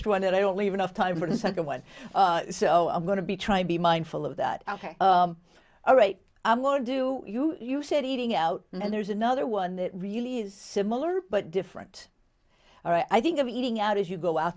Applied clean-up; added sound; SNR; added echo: none; none; none; none.